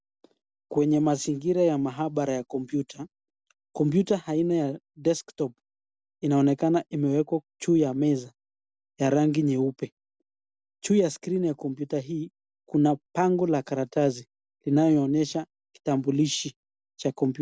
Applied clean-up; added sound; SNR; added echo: none; none; none; none.